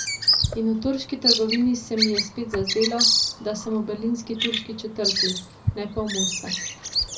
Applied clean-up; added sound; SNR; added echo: none; Bird vocalization, bird call, bird song; -1 dB; reverberation time 0.4 s.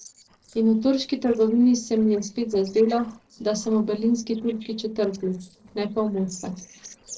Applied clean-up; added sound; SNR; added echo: neural separator model SepFormer DNS4.